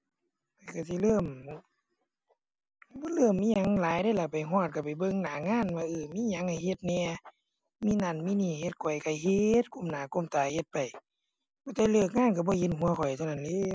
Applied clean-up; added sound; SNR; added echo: none; none; none; none.